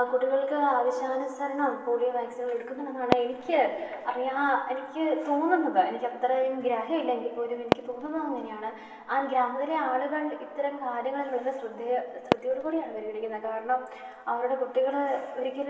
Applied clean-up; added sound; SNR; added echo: none; Fireworks; 11 dB; reverberation time 2.2 s.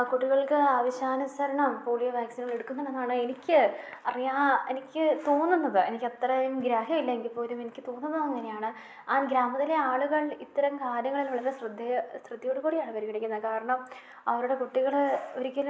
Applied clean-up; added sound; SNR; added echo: none; none; none; none.